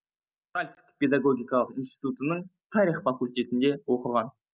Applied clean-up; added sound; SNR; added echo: none; none; none; none.